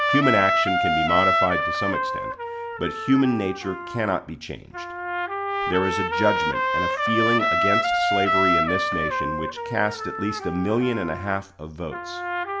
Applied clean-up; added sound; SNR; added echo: none; Trumpet; -2 dB; none.